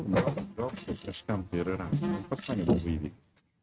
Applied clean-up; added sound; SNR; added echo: neural mask model RNNoise.